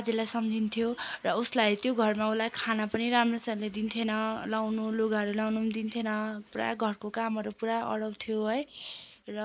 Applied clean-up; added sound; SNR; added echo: neural mask model Resemble Enhance denoiser.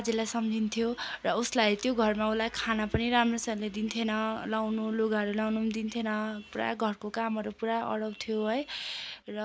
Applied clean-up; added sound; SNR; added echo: none; none; none; none.